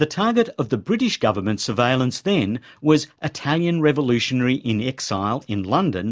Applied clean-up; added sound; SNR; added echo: none; none; none; none.